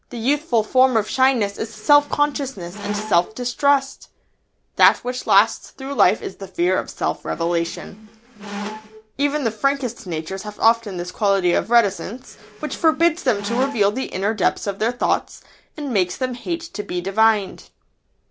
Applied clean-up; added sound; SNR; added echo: none; Squeak; 13 dB; none.